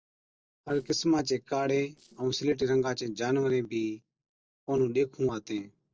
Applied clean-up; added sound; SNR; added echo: neural separator model SepFormer DNS4.